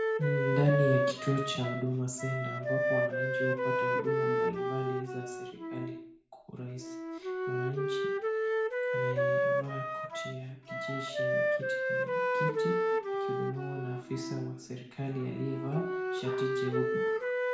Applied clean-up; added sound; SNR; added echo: none; Wind instrument, woodwind instrument; -3 dB; reverberation time 0.6 s.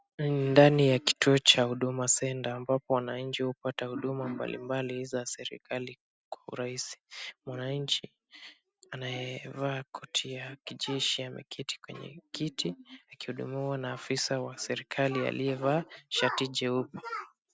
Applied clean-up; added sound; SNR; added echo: none; none; none; none.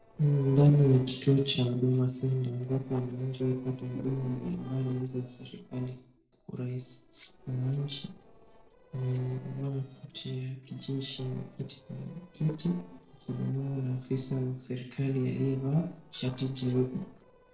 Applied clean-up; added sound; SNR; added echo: neural separator model SepFormer DNS4.